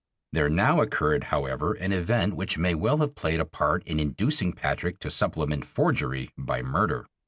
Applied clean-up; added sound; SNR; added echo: none; none; none; none.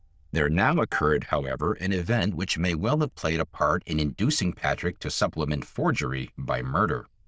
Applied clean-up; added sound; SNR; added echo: neural diffusion model UNIVERSE++.